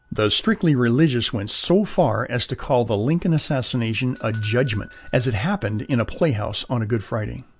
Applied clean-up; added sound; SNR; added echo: none; Bell / Doorbell; 18 dB; none.